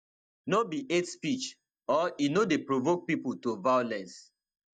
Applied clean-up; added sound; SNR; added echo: neural mask model DeepFilterNet 3.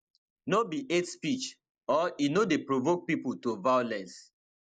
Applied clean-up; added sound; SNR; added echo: neural mask model Resemble Enhance denoiser.